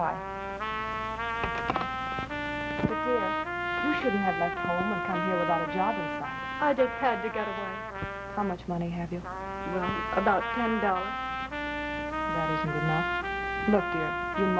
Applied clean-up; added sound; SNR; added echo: none; Trumpet; 1 dB; none.